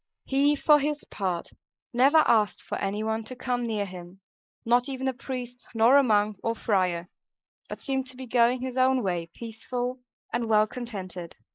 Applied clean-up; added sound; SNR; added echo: neural mask model Resemble Enhance denoiser.